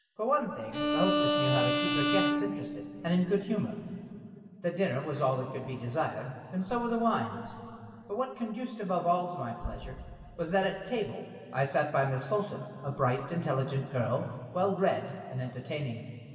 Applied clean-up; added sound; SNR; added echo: none; Bowed string instrument; -1 dB; reverberation time 2.6 s.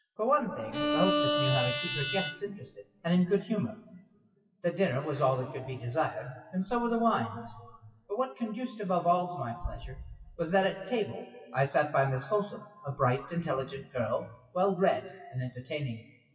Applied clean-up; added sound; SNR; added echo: classical method WPE with log-MMSE.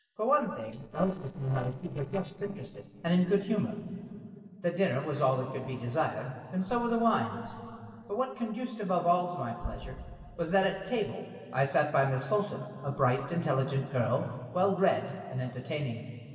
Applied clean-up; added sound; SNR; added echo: neural separator model SepFormer DNS4.